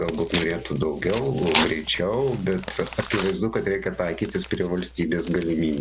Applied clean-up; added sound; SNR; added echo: none; Tearing; 8 dB; none.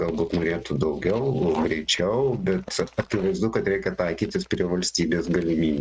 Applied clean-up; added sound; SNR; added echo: neural mask model RNNoise.